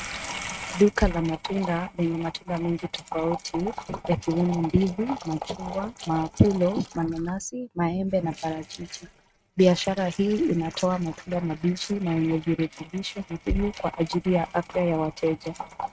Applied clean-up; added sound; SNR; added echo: neural mask model RNNoise.